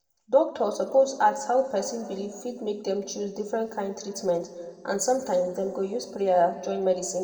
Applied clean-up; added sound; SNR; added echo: none; none; none; reverberation time 1.6 s.